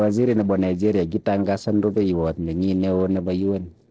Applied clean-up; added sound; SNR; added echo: neural separator model SepFormer DNS4.